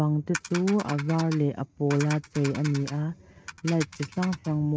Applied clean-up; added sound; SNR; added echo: neural mask model RNNoise.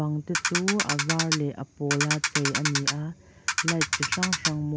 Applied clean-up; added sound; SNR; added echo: none; Ratchet, pawl; -2 dB; none.